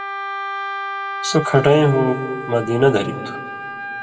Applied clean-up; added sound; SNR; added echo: none; Wind instrument, woodwind instrument; 8 dB; reverberation time 1.5 s.